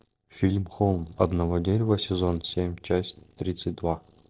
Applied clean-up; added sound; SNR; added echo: neural separator model SepFormer DNS4.